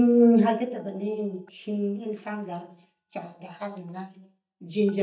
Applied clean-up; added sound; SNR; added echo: neural mask model DeepFilterNet 3.